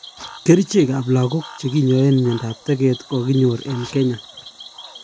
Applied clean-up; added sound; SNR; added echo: none; Cricket / Frog; 19 dB; none.